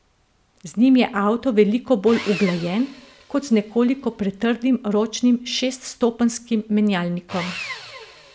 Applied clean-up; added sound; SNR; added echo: none; Sawing; 18 dB; none.